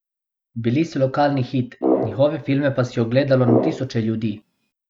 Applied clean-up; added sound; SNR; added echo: none; Brass instrument; 3 dB; none.